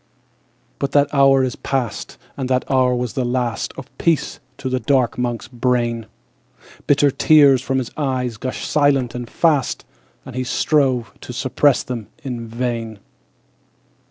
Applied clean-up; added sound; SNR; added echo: neural separator model SepFormer DNS4.